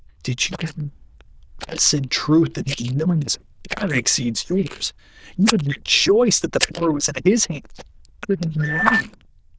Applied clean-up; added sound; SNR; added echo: neural diffusion model UNIVERSE++.